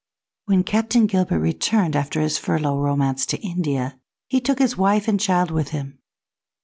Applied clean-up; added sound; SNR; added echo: none; none; none; none.